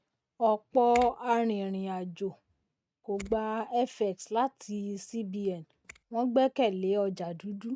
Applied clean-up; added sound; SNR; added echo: neural mask model RNNoise.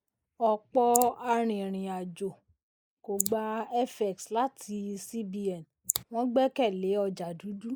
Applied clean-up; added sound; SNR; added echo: neural mask model Resemble Enhance denoiser.